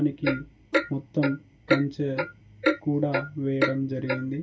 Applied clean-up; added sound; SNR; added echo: none; Clock; 1 dB; reverberation time 0.2 s.